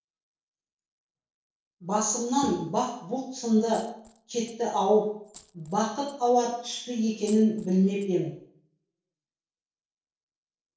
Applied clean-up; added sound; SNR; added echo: neural separator model SepFormer DNS4.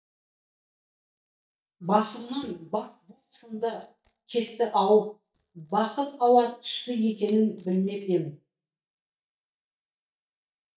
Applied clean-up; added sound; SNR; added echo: neural mask model DeepFilterNet 3.